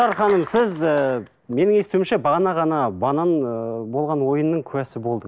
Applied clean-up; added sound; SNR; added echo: none; none; none; none.